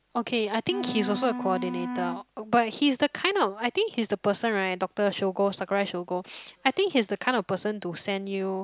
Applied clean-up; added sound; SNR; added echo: none; Wind instrument, woodwind instrument; 8 dB; none.